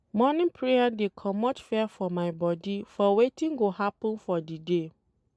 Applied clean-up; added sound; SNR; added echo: none; none; none; none.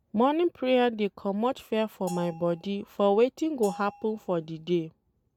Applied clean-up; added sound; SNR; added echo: none; Bell; 18 dB; none.